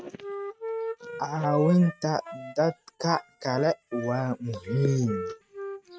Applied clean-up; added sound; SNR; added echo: neural mask model RNNoise.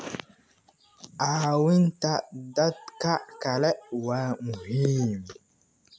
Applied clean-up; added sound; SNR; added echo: none; none; none; none.